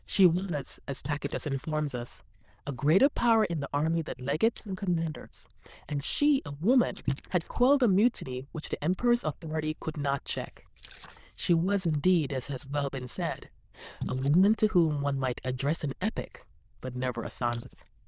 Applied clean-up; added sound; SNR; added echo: neural diffusion model UNIVERSE++.